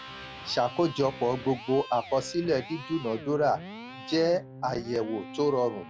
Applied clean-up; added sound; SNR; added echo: none; Electric guitar; 14 dB; none.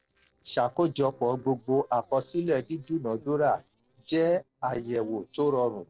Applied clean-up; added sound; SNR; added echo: neural separator model SepFormer DNS4.